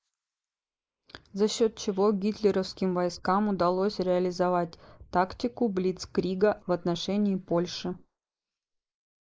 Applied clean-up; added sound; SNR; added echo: neural mask model Resemble Enhance denoiser.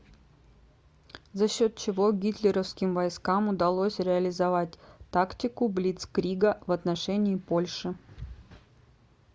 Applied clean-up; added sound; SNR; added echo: none; none; none; none.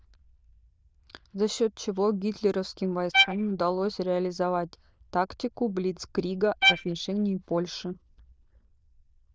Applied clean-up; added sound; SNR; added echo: neural diffusion model UNIVERSE++.